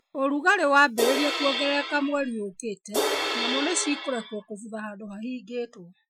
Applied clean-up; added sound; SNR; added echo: classical method Wiener filter.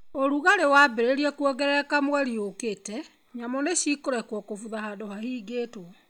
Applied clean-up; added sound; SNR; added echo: none; none; none; none.